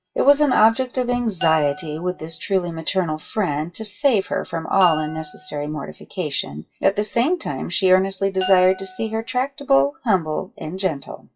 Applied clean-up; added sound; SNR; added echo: classical method WPE with log-MMSE.